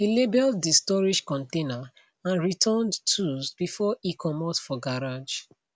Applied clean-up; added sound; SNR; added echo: none; none; none; none.